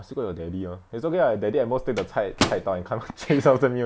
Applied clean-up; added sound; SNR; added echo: none; Microwave oven; 9 dB; none.